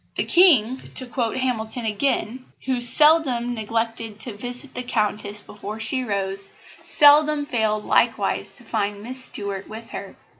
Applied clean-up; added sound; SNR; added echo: none; none; none; none.